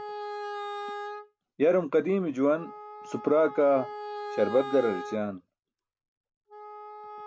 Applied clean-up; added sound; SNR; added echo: none; Wind instrument, woodwind instrument; 11 dB; none.